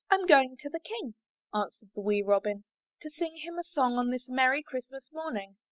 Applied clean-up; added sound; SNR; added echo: none; none; none; none.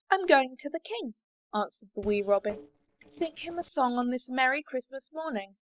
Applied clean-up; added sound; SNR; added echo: neural separator model SepFormer DNS4.